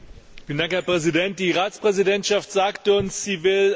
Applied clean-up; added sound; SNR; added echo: none; none; none; none.